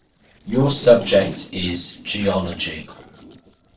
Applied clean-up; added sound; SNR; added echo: neural separator model SepFormer DNS4.